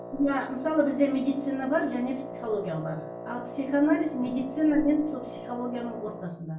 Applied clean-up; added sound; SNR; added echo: none; Wind instrument, woodwind instrument; 11 dB; reverberation time 0.3 s.